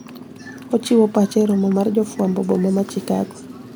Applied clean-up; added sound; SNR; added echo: none; Motorcycle; 17 dB; none.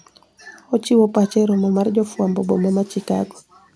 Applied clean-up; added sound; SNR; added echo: none; none; none; none.